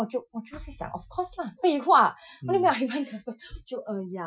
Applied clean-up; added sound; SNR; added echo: classical method Wiener filter.